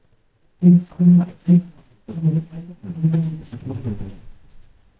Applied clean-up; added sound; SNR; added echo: neural mask model DeepFilterNet 3.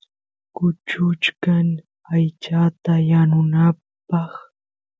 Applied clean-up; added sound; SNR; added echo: none; none; none; none.